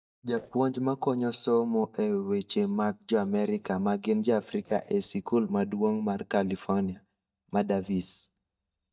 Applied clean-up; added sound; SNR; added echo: neural mask model DeepFilterNet 3.